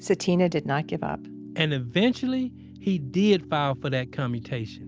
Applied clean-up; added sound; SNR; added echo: none; none; none; none.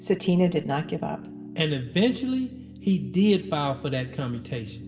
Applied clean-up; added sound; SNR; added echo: none; none; none; reverberation time 1.6 s.